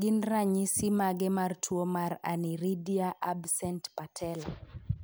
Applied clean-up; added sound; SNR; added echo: none; none; none; none.